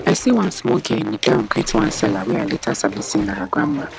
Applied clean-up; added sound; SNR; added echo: none; Bathtub (filling or washing); 15 dB; none.